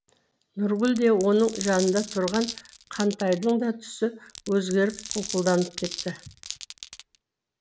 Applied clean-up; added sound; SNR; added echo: none; Glass; 13 dB; none.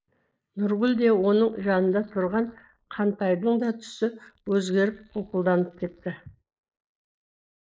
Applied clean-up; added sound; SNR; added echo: neural mask model Resemble Enhance denoiser.